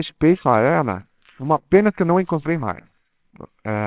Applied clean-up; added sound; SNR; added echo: neural separator model SepFormer WHAMR!.